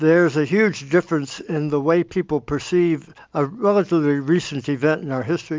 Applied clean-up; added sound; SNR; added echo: none; none; none; none.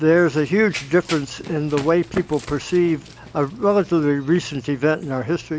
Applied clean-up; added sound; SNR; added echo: none; Run; 18 dB; none.